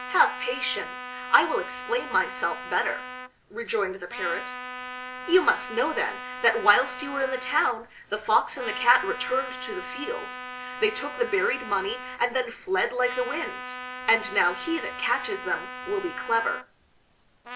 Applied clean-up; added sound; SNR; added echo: none; Trumpet; 11 dB; none.